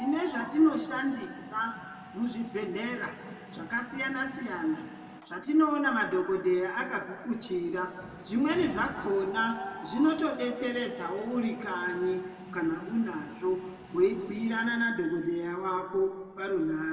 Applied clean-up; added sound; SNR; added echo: none; Mechanisms; 16 dB; reverberation time 1.4 s.